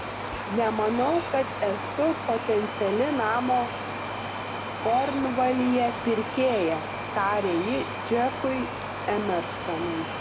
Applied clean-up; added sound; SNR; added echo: none; Cricket; -4 dB; none.